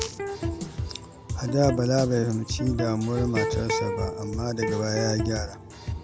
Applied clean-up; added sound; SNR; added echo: none; Electric guitar + Drum kit; 4 dB; none.